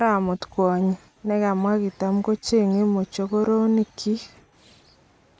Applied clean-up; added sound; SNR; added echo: none; none; none; none.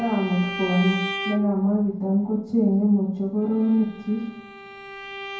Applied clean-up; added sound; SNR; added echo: none; Bowed string instrument; 12 dB; reverberation time 0.9 s.